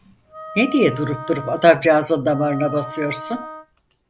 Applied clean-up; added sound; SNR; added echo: none; Wind instrument, woodwind instrument; 14 dB; none.